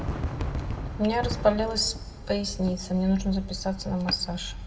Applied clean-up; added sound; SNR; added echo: none; Fireworks; 8 dB; reverberation time 1.0 s.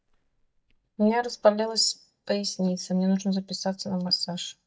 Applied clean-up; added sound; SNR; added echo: neural mask model DeepFilterNet 3.